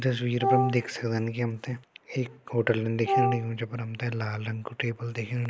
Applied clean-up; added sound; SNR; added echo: none; Wind instrument, woodwind instrument; -1 dB; none.